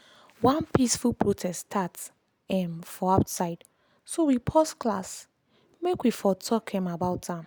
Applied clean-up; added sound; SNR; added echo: none; none; none; none.